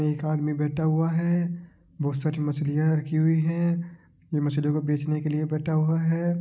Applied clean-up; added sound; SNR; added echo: none; none; none; none.